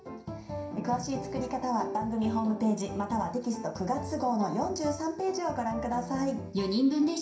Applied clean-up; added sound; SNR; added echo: none; none; none; reverberation time 0.5 s.